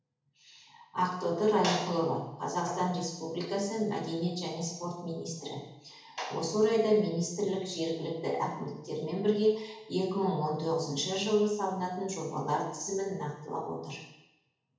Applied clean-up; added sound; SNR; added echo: none; none; none; reverberation time 0.8 s.